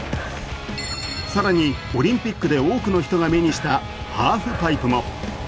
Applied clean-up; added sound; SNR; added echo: none; Breathing; 14 dB; none.